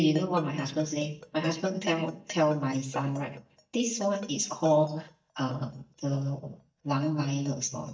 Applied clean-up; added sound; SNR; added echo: neural mask model DeepFilterNet 3.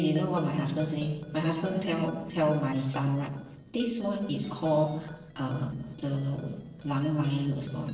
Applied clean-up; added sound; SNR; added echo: neural separator model SepFormer DNS4.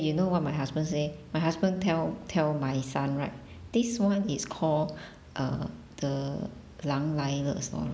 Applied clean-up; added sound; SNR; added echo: none; none; none; none.